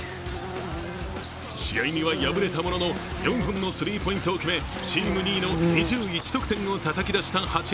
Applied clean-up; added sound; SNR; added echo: none; Buzz; 6 dB; none.